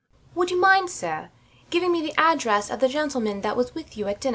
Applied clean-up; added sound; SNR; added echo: none; none; none; none.